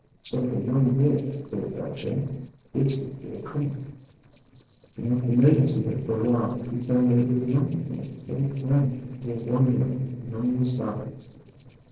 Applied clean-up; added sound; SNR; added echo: neural separator model SepFormer DNS4.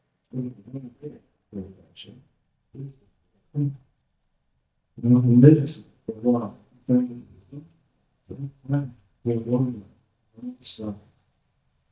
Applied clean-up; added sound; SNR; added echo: neural mask model DeepFilterNet 3.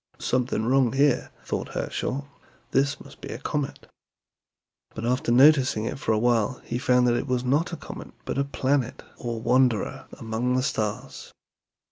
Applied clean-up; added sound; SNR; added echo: none; none; none; none.